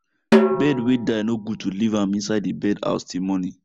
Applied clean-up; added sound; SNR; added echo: none; Snare drum; 1 dB; none.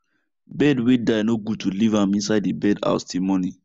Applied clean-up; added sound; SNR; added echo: none; none; none; none.